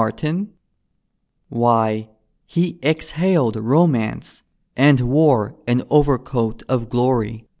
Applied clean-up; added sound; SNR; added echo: none; none; none; none.